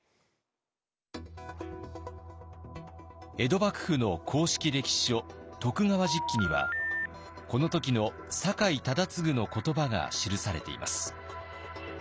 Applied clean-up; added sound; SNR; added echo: none; Telephone; 2 dB; none.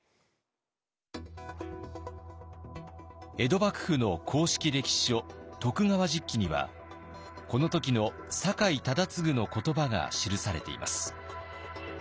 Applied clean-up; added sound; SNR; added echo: none; none; none; none.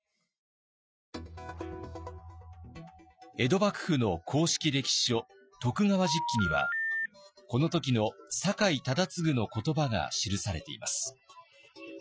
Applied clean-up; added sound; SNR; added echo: classical method Wiener filter.